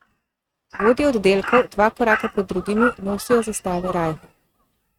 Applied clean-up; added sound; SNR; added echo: neural mask model RNNoise.